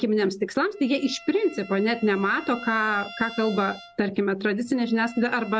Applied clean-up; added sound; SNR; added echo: none; Bowed string instrument; 19 dB; none.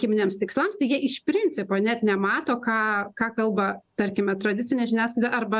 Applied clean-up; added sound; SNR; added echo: none; none; none; none.